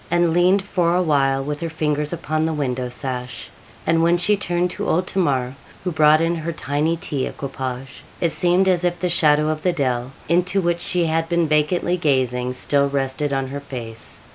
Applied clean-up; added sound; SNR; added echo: none; none; none; none.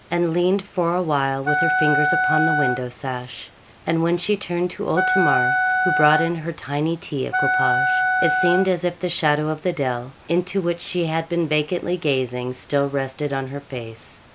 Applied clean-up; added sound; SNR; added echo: none; Wind instrument, woodwind instrument; -2 dB; none.